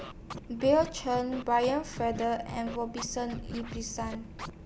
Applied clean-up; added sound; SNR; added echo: none; Scratching (performance technique); 13 dB; none.